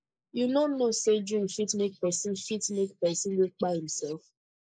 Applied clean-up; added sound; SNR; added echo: neural mask model Resemble Enhance denoiser.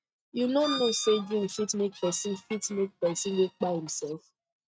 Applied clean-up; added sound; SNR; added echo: neural mask model RNNoise.